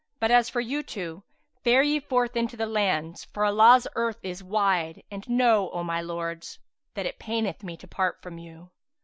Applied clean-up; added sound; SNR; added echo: none; none; none; none.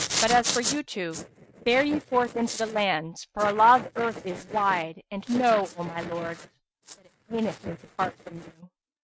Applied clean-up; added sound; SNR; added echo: neural mask model RNNoise.